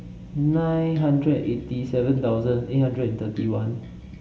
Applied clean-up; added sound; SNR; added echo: none; Bass guitar; 20 dB; reverberation time 1.1 s.